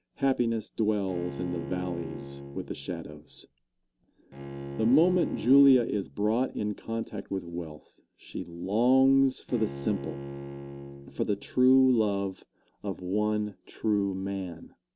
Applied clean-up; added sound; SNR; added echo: none; Bowed string instrument; 12 dB; none.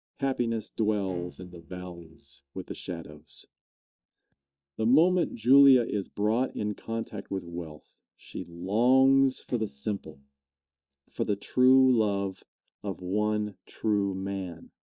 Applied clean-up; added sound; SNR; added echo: neural mask model DeepFilterNet 3.